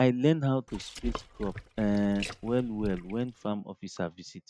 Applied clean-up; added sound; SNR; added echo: neural mask model RNNoise.